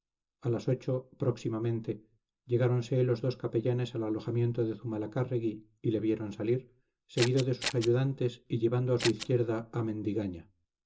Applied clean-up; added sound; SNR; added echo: none; Scissors; 6 dB; reverberation time 0.2 s.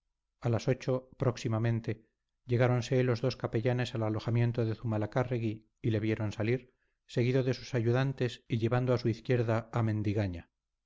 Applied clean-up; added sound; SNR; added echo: none; none; none; none.